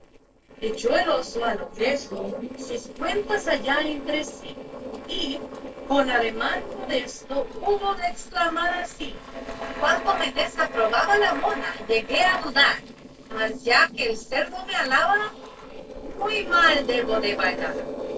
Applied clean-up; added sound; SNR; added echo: neural separator model SepFormer DNS4.